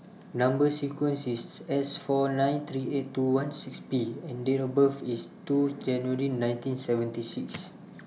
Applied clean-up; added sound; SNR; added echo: none; none; none; none.